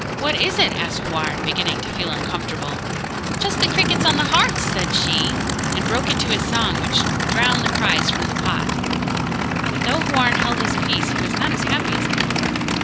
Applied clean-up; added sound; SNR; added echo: none; Idling / Aircraft; -2 dB; none.